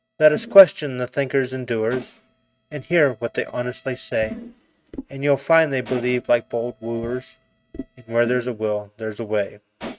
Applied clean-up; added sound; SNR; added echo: neural mask model RNNoise.